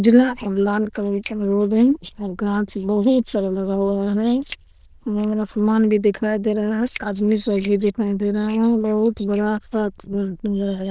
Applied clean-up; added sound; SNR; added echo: neural diffusion model UNIVERSE++.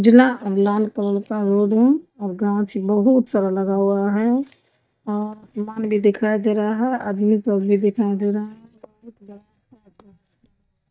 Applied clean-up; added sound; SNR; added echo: neural mask model DeepFilterNet 3.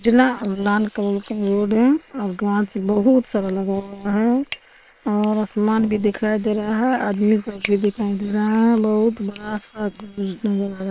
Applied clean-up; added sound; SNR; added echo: neural separator model SepFormer WHAM!.